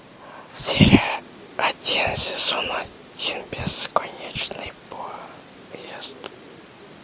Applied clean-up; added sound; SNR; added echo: none; none; none; none.